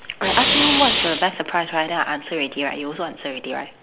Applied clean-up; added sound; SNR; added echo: none; Fire; -4 dB; none.